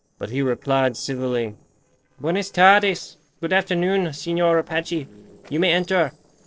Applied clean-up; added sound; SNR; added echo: neural separator model SepFormer DNS4.